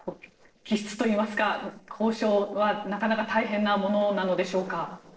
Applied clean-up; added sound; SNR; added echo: neural separator model SepFormer DNS4.